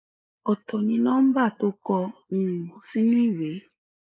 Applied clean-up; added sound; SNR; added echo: neural mask model Resemble Enhance denoiser.